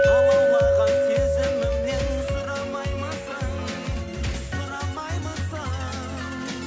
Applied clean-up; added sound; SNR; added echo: none; Chink, clink; -4 dB; none.